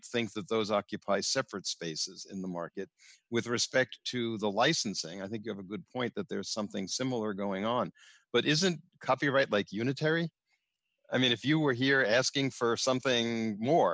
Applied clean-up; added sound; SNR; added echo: none; none; none; none.